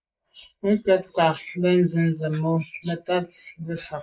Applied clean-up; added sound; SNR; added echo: neural mask model Resemble Enhance denoiser.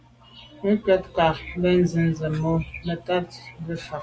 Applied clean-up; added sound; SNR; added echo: none; none; none; none.